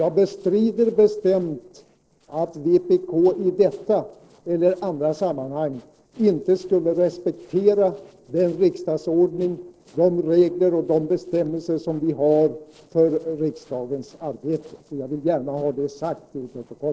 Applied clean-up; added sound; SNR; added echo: neural separator model SepFormer DNS4.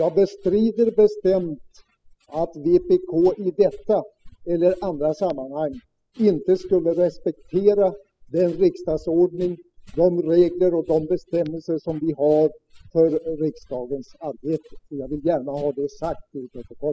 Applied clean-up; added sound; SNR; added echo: classical method spectral subtraction.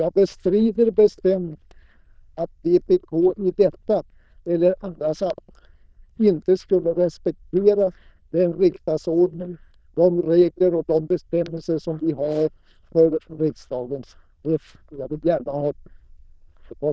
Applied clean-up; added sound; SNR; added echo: neural diffusion model UNIVERSE++.